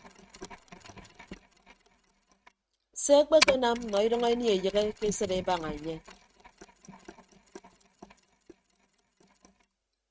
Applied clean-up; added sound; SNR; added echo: neural mask model RNNoise.